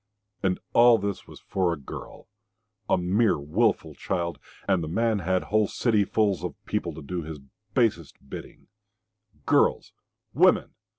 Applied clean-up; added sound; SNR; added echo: none; none; none; none.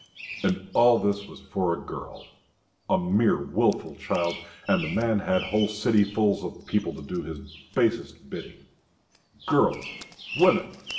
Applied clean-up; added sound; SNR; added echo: none; Bird vocalization, bird call, bird song; 16 dB; reverberation time 0.6 s.